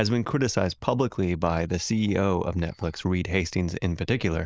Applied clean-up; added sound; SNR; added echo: neural diffusion model UNIVERSE++.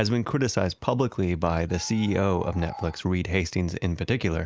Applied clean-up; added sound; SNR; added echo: none; Animal; 18 dB; none.